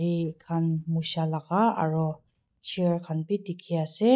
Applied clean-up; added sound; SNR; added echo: neural mask model DeepFilterNet 3.